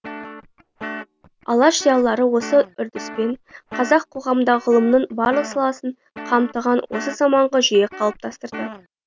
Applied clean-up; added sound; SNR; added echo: none; Guitar; 15 dB; none.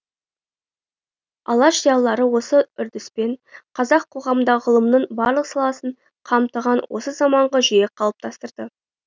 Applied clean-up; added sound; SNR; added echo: none; none; none; none.